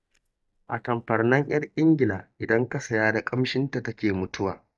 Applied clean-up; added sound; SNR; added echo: neural mask model DeepFilterNet 3.